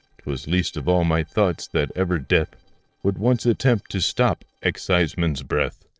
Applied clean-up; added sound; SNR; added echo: neural separator model SepFormer DNS4.